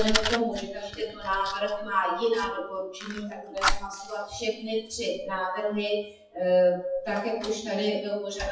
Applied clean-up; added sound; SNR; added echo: classical method WPE with log-MMSE.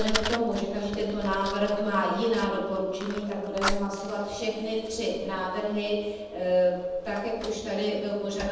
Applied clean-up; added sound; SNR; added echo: none; Fire; 9 dB; reverberation time 1.1 s.